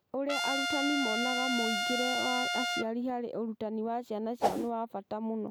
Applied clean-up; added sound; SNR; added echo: none; Trumpet + Whoosh, swoosh, swish; -2 dB; none.